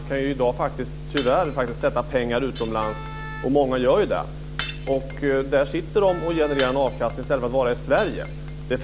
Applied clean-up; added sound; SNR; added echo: none; Wind instrument, woodwind instrument + Shatter; 16 dB; none.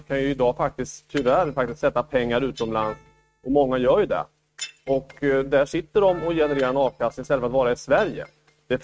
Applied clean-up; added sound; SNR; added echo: neural mask model RNNoise.